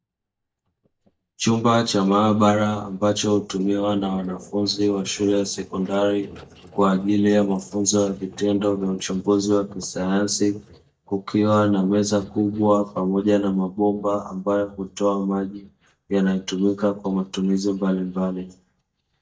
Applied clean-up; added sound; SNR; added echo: neural mask model DeepFilterNet 3.